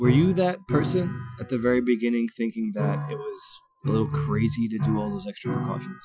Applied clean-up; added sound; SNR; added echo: classical method Wiener filter.